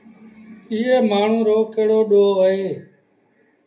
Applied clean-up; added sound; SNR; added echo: none; none; none; reverberation time 0.3 s.